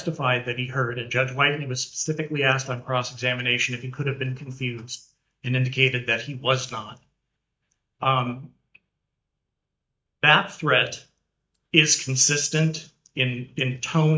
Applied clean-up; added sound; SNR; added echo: neural mask model DeepFilterNet 3.